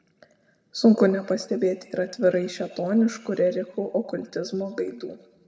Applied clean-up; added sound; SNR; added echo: none; none; none; reverberation time 1.0 s.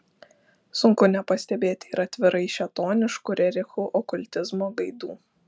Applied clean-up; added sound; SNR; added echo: none; none; none; none.